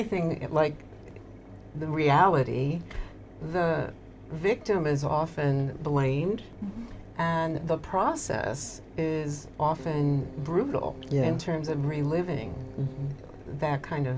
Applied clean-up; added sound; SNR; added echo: none; Mechanisms + Keyboard (musical); 17 dB; none.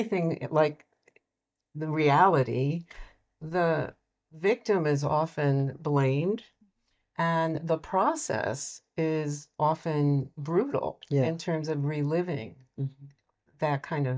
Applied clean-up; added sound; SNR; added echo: neural mask model DeepFilterNet 3.